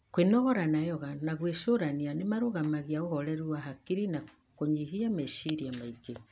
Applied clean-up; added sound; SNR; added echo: none; none; none; none.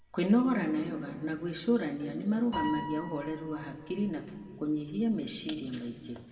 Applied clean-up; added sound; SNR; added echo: none; Piano; 14 dB; reverberation time 1.9 s.